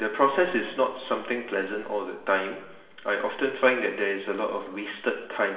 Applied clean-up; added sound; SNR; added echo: none; none; none; reverberation time 1.2 s.